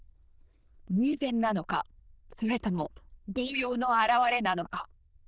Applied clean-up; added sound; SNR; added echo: neural diffusion model UNIVERSE++.